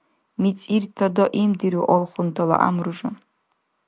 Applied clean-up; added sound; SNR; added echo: none; none; none; none.